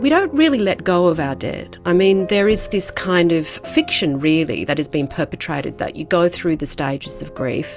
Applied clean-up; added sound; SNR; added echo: none; none; none; none.